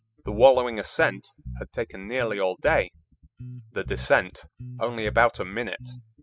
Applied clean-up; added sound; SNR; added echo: classical method spectral subtraction.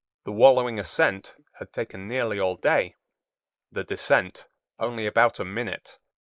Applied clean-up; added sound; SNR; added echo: neural mask model Resemble Enhance denoiser.